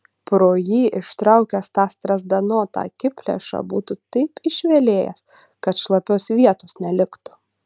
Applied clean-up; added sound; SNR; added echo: none; none; none; none.